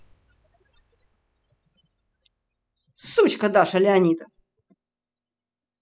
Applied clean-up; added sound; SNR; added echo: classical method spectral subtraction.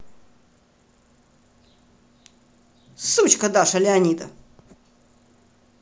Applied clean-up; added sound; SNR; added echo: none; none; none; none.